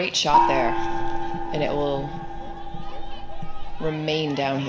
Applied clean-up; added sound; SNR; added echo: none; Gong; -4 dB; reverberation time 0.6 s.